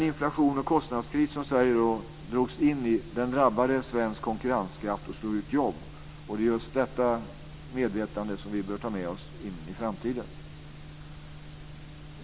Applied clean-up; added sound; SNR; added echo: none; none; none; none.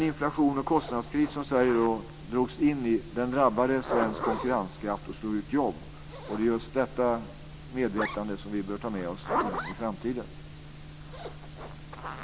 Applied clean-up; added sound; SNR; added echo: none; Zipper (clothing); 10 dB; none.